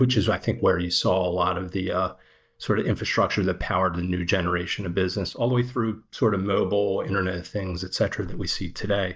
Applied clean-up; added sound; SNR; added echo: neural mask model DeepFilterNet 3.